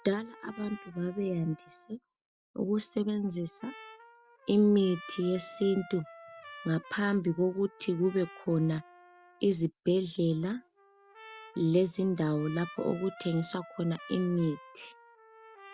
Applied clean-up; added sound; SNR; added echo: none; Trumpet; 20 dB; none.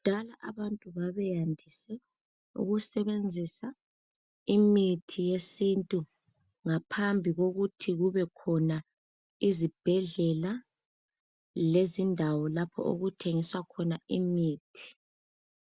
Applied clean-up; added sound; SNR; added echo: none; none; none; none.